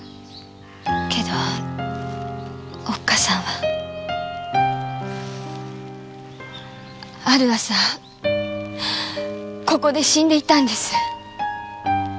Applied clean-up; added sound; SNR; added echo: none; none; none; none.